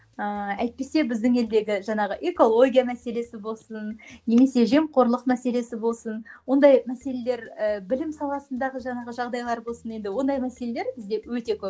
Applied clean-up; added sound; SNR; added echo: none; none; none; none.